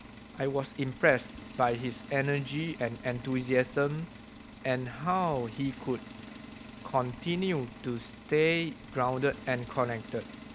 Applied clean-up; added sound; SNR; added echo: none; Engine; 15 dB; none.